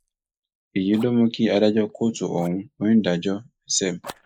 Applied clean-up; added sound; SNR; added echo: neural mask model Resemble Enhance denoiser.